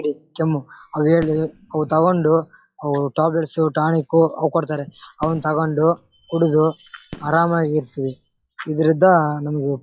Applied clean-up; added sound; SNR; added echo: classical method log-MMSE.